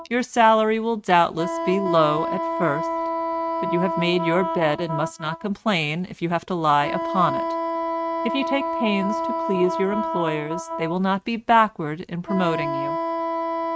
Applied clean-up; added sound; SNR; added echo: neural mask model RNNoise.